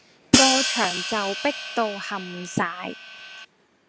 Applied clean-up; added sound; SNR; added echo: none; Hi-hat; -2 dB; none.